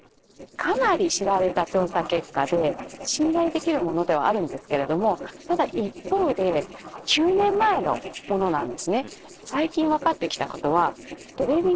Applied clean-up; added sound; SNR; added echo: neural separator model SepFormer DNS4.